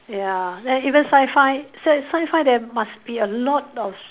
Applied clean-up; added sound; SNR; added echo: none; none; none; none.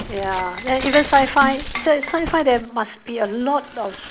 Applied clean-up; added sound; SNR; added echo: none; Shatter; 11 dB; none.